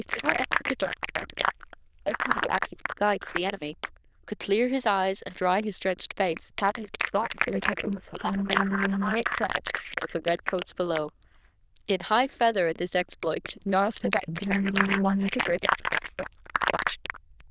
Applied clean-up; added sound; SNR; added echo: neural diffusion model UNIVERSE++.